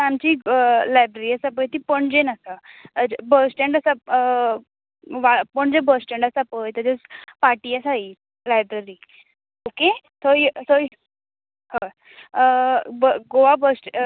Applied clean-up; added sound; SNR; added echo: none; none; none; none.